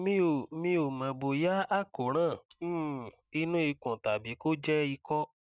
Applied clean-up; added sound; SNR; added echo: neural mask model DeepFilterNet 3.